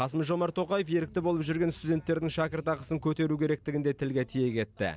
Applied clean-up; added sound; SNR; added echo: none; none; none; none.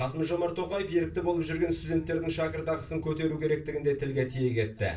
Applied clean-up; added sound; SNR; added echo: none; none; none; reverberation time 0.3 s.